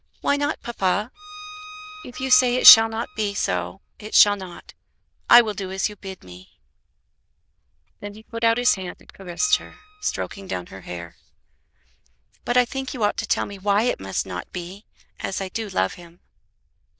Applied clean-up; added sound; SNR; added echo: neural diffusion model UNIVERSE++.